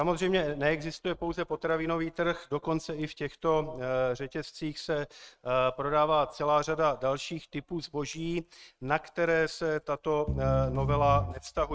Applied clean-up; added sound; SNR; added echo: neural mask model RNNoise.